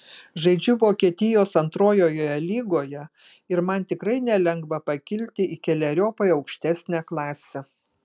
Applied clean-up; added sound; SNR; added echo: none; none; none; none.